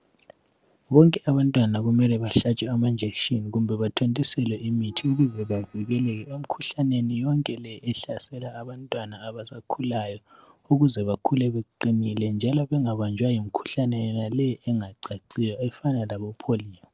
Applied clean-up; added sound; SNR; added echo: neural separator model SepFormer DNS4.